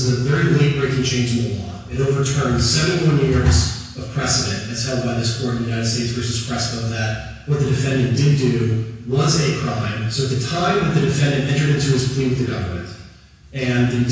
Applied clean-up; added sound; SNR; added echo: none; none; none; reverberation time 1.1 s.